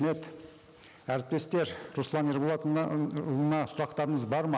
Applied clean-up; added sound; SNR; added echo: none; none; none; none.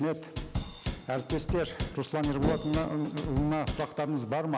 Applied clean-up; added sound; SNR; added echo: none; Drum / Drum kit + Brass instrument; 4 dB; none.